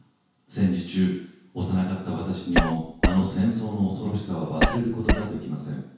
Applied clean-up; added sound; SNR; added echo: none; Cough; -2 dB; reverberation time 0.6 s.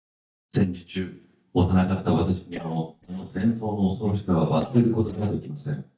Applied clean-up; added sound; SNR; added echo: neural mask model DeepFilterNet 3.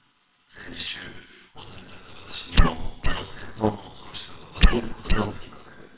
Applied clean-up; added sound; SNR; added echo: neural separator model SepFormer WHAMR!.